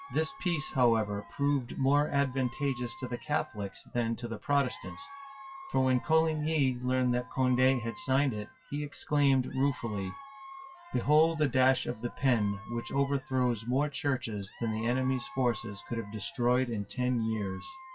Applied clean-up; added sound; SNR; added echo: classical method WPE with log-MMSE.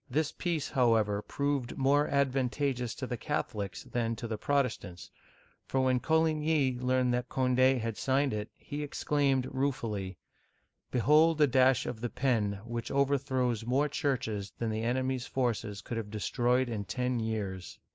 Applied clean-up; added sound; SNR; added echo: none; none; none; none.